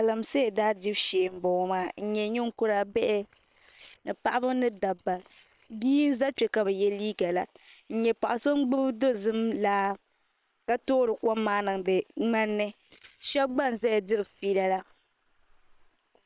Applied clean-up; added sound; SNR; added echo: neural separator model SepFormer WHAM!.